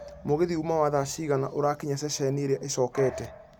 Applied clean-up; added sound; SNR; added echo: none; Bark / Bird vocalization, bird call, bird song; 17 dB; none.